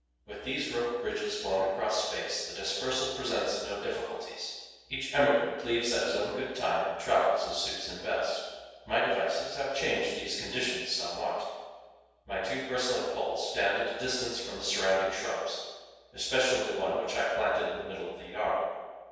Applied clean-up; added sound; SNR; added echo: none; none; none; reverberation time 1.2 s.